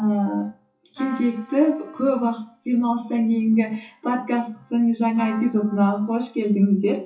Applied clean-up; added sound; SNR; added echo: classical method WPE with log-MMSE.